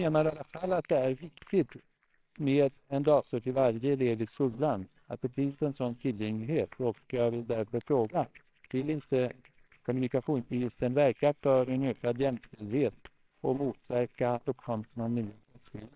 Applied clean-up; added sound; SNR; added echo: neural separator model SepFormer WHAMR!.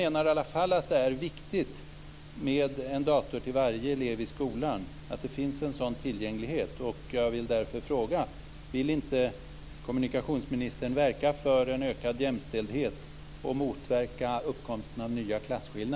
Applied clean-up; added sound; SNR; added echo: none; none; none; none.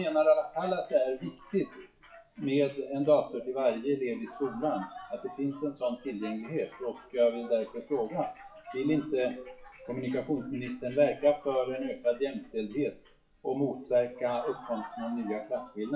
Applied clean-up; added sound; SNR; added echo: classical method WPE with log-MMSE.